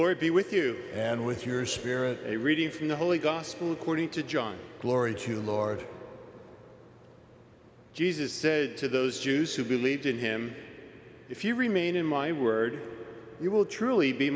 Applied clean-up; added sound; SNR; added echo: none; none; none; none.